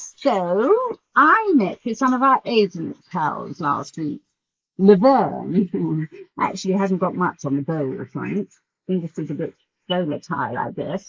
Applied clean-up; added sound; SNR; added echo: neural mask model Resemble Enhance denoiser.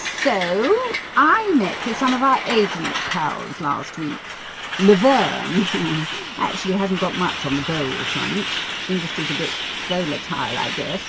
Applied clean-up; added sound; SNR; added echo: none; Truck; 6 dB; none.